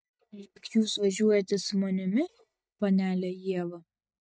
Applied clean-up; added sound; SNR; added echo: neural mask model DeepFilterNet 3.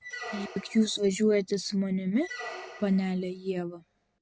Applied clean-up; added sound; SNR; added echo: none; Squeak; 15 dB; none.